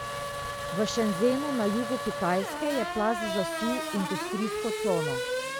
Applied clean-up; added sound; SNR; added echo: none; Race car, auto racing / Accelerating, revving, vroom; 3 dB; none.